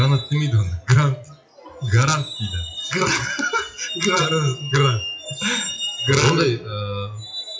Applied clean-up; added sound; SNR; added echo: classical method WPE with log-MMSE.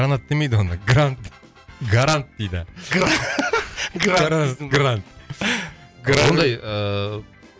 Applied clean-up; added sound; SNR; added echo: none; none; none; none.